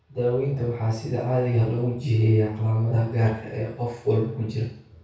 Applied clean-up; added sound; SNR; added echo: none; none; none; reverberation time 0.6 s.